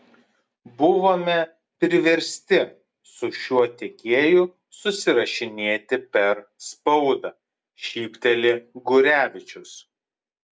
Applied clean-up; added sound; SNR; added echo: none; none; none; none.